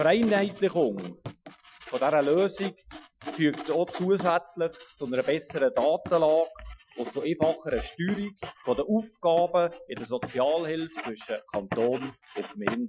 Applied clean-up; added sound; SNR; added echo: classical method Wiener filter.